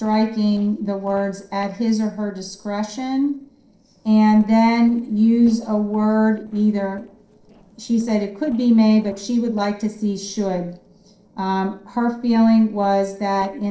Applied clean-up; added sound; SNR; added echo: neural separator model SepFormer DNS4.